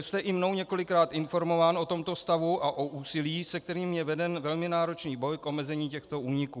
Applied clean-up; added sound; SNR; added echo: none; none; none; none.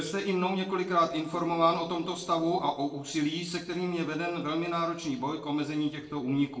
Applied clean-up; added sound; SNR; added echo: neural separator model SepFormer DNS4.